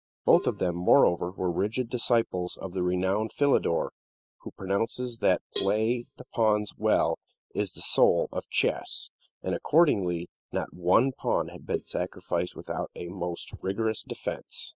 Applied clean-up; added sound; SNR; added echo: neural mask model DeepFilterNet 3.